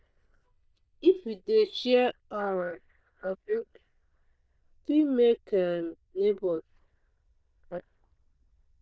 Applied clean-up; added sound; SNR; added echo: neural diffusion model UNIVERSE++.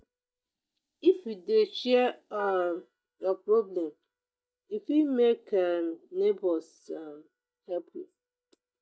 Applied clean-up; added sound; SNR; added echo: neural mask model DeepFilterNet 3.